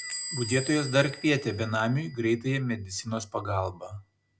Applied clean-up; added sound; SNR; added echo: none; Squeak / Bell; 12 dB; none.